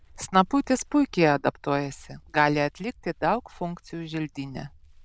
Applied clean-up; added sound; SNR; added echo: neural diffusion model UNIVERSE++.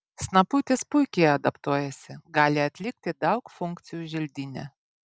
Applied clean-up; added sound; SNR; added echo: none; none; none; none.